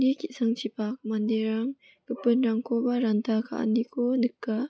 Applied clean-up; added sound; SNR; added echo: none; none; none; none.